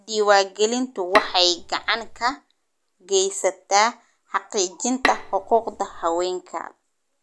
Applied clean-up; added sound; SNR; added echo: none; Bowed string instrument; 7 dB; none.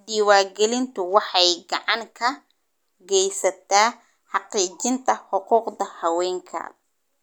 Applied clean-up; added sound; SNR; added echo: none; none; none; none.